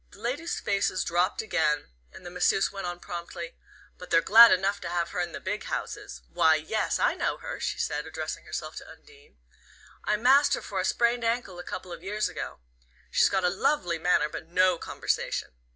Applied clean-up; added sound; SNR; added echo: none; none; none; none.